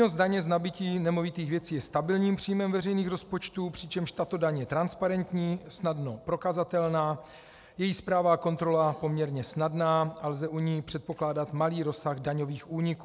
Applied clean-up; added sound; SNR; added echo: none; none; none; none.